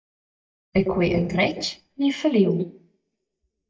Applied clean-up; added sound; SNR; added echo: neural mask model DeepFilterNet 3.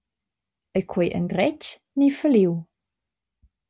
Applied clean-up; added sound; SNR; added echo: none; none; none; none.